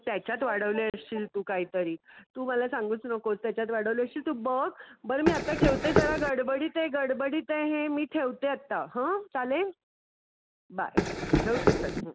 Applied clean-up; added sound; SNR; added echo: none; Run; -4 dB; none.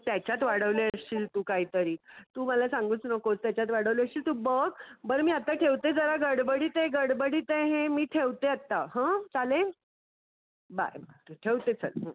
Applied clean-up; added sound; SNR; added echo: none; none; none; none.